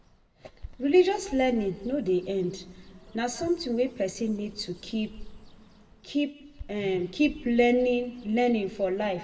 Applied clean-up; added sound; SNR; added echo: none; Bird; 20 dB; reverberation time 1.1 s.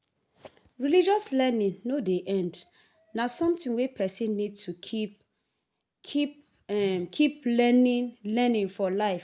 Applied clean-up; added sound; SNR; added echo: none; none; none; none.